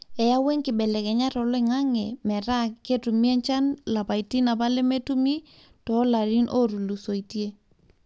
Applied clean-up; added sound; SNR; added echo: none; none; none; none.